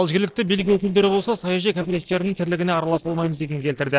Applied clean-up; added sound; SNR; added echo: neural separator model SepFormer DNS4.